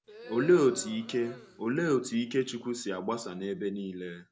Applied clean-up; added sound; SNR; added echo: none; Crowd; 18 dB; none.